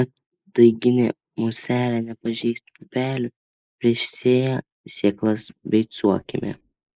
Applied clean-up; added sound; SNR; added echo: neural mask model Resemble Enhance denoiser.